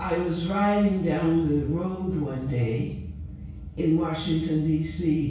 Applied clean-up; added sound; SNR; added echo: none; none; none; reverberation time 0.6 s.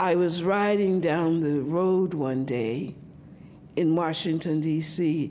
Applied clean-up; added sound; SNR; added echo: none; none; none; none.